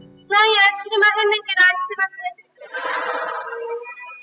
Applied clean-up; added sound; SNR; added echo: classical method spectral subtraction.